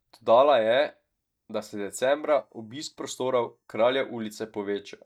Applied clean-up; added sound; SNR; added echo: neural mask model DeepFilterNet 3.